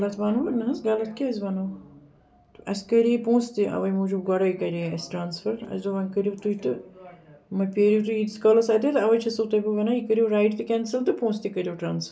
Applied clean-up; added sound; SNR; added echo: none; none; none; none.